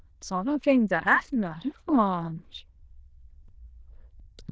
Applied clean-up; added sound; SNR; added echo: neural diffusion model UNIVERSE++.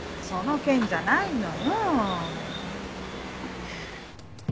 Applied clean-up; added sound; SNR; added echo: none; Bird vocalization, bird call, bird song; 17 dB; none.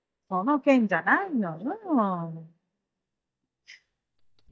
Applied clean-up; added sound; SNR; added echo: neural mask model DeepFilterNet 3.